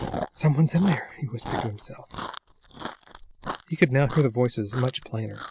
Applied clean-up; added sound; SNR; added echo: none; Chewing, mastication; 10 dB; none.